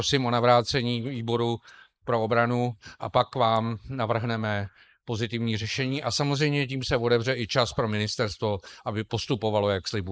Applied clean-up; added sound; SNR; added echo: neural mask model Resemble Enhance denoiser.